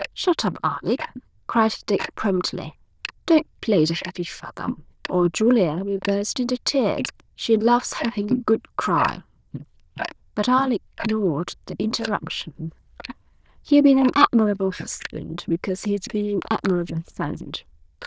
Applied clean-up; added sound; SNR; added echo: neural diffusion model UNIVERSE++.